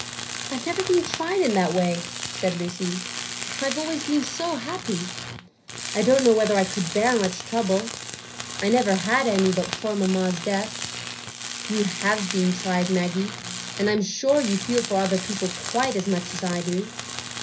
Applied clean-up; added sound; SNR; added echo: none; Tools; 8 dB; reverberation time 0.5 s.